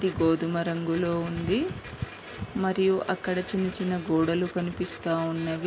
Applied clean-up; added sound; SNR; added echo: none; Printer; 19 dB; none.